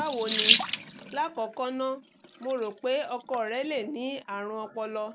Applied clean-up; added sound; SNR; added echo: none; Sink (filling or washing) / Water tap, faucet; 1 dB; none.